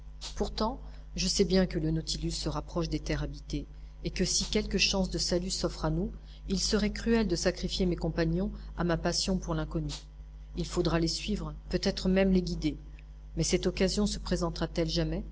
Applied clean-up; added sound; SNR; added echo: none; Rattle (instrument); 15 dB; none.